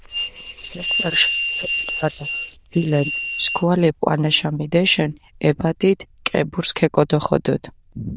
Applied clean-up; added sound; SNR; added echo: neural diffusion model UNIVERSE++.